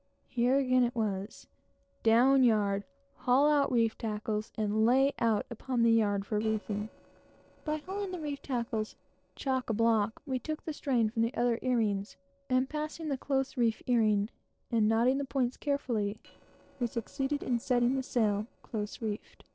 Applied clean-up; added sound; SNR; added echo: neural separator model SepFormer DNS4.